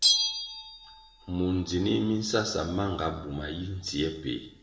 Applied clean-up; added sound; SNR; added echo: none; Bell; 4 dB; reverberation time 0.9 s.